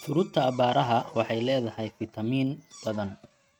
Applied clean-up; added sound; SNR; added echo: neural mask model RNNoise.